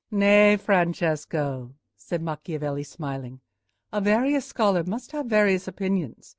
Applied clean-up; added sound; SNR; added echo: none; none; none; none.